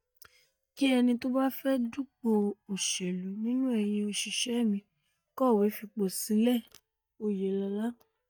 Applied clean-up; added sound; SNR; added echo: neural mask model DeepFilterNet 3.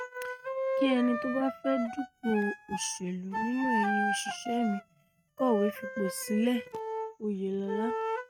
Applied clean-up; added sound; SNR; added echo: neural mask model RNNoise.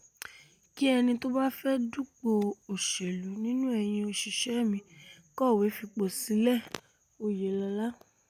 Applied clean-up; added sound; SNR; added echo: none; none; none; none.